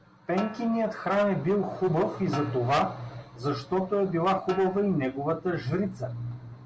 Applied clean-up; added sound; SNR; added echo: none; Snare drum; 18 dB; none.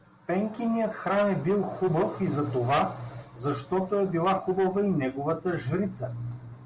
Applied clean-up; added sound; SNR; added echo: none; none; none; none.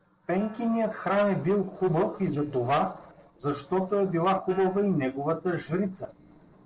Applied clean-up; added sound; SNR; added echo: neural separator model SepFormer DNS4.